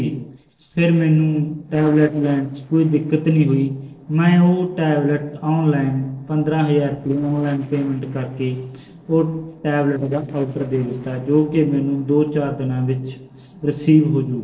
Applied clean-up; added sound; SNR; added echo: neural separator model SepFormer DNS4.